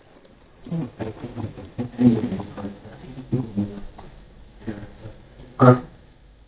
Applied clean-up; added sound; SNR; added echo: neural mask model DeepFilterNet 3.